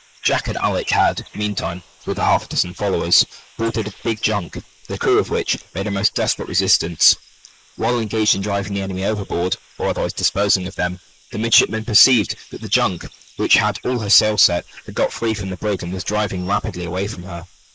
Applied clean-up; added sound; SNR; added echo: neural mask model Resemble Enhance denoiser.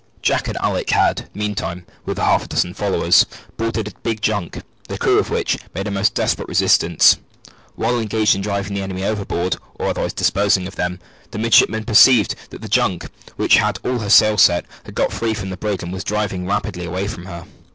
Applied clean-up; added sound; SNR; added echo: none; none; none; none.